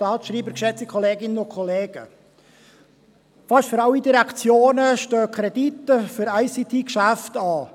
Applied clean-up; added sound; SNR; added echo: none; none; none; none.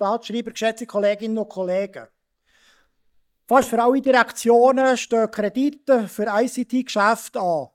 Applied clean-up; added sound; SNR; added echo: neural mask model DeepFilterNet 3.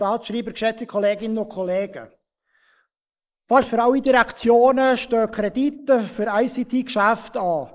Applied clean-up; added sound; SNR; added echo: neural mask model Resemble Enhance denoiser.